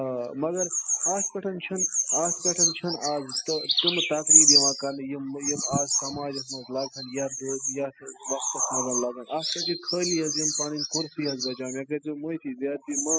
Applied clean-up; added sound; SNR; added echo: classical method spectral subtraction.